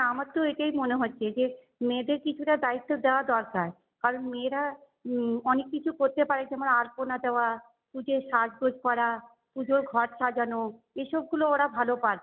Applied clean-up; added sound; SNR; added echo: none; none; none; none.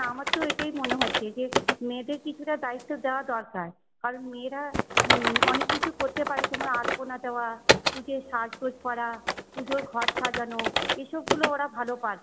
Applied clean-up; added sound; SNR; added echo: none; Typing; -2 dB; none.